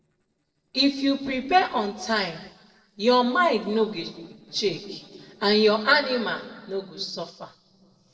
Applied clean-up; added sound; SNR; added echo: neural separator model SepFormer DNS4.